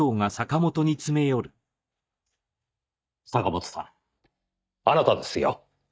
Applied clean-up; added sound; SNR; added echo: neural mask model DeepFilterNet 3.